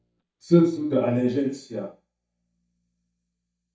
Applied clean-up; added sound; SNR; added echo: neural mask model DeepFilterNet 3.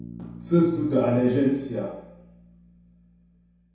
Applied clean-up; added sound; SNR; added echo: none; Bass guitar; 19 dB; reverberation time 0.8 s.